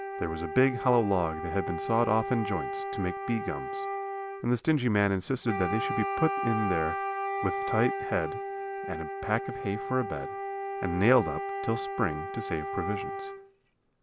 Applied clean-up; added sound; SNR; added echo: none; Wind instrument, woodwind instrument; 4 dB; none.